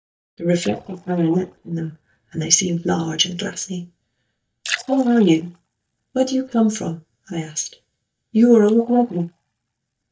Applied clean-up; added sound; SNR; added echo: neural mask model DeepFilterNet 3.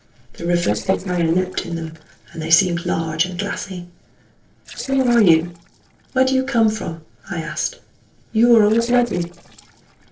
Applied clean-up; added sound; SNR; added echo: neural separator model SepFormer DNS4.